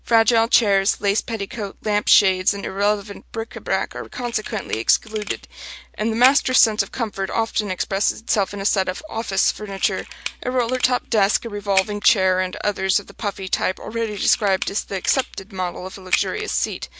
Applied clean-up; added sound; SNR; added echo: none; Camera; 11 dB; none.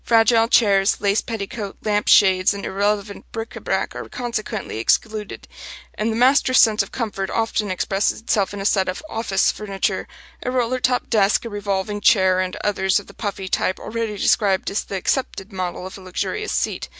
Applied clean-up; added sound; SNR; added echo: none; none; none; none.